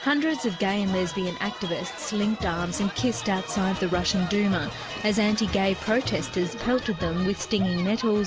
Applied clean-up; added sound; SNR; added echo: none; none; none; none.